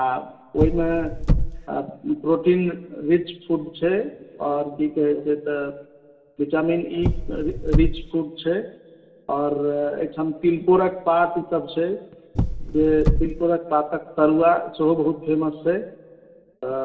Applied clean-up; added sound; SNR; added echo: none; Car; -1 dB; reverberation time 2.9 s.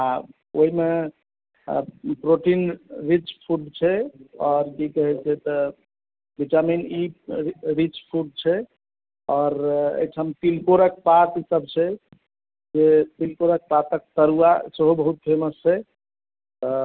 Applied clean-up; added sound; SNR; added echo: none; none; none; none.